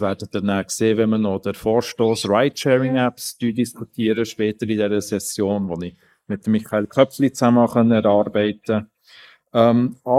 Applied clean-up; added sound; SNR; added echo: neural mask model Resemble Enhance denoiser.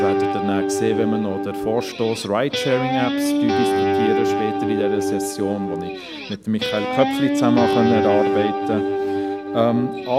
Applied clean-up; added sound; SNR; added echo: none; Guitar; -1 dB; none.